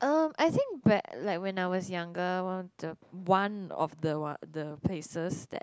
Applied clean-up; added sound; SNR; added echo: none; none; none; none.